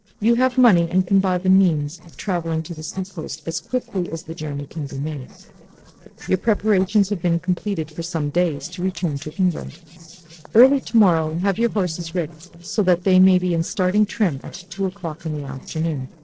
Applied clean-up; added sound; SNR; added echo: neural separator model SepFormer DNS4.